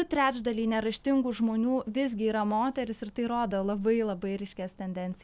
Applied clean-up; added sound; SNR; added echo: none; none; none; none.